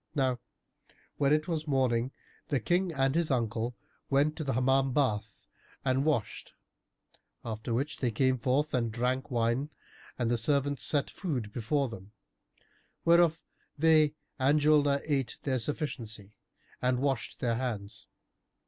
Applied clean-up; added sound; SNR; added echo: none; none; none; none.